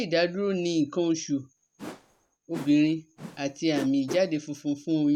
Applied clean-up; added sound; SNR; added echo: none; Whoosh, swoosh, swish; 14 dB; none.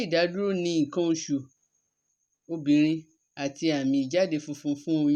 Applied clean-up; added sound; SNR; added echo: none; none; none; none.